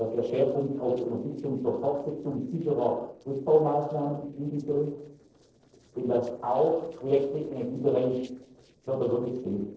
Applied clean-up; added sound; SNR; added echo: neural separator model SepFormer DNS4.